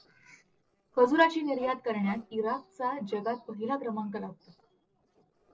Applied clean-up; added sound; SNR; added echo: neural separator model SepFormer DNS4.